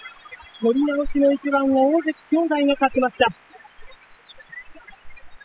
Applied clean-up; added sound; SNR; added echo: classical method spectral subtraction.